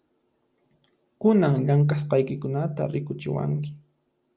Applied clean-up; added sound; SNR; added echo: none; none; none; none.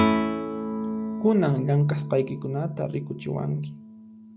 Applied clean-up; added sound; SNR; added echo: none; Guitar; 3 dB; none.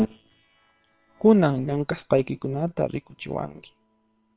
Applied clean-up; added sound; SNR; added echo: neural separator model SepFormer WHAM!.